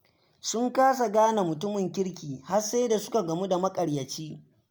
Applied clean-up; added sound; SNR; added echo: none; none; none; none.